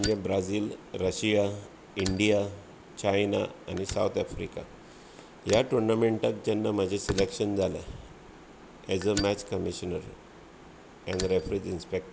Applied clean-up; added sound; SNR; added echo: none; Fire; 15 dB; none.